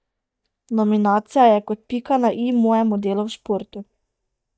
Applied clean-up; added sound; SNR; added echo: neural mask model DeepFilterNet 3.